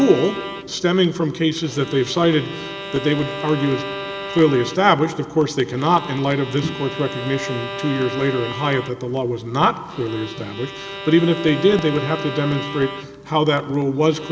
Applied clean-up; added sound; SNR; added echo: none; Bowed string instrument; 12 dB; none.